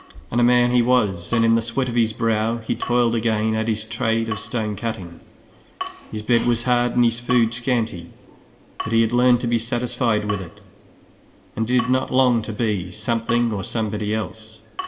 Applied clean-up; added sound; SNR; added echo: none; Drip / Water tap, faucet; 15 dB; reverberation time 0.4 s.